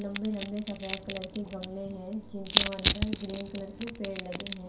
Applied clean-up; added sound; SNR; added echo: none; Crushing; -2 dB; reverberation time 0.5 s.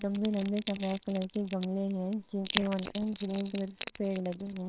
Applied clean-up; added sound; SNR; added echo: neural separator model SepFormer WHAMR!.